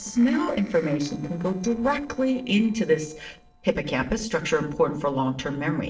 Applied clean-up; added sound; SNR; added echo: neural separator model SepFormer DNS4.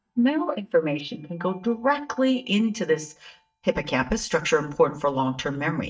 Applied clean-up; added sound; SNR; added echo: neural mask model DeepFilterNet 3.